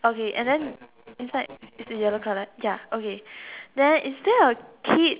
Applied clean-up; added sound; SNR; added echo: none; none; none; none.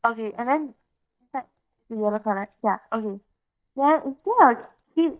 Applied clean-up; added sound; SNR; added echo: neural mask model DeepFilterNet 3.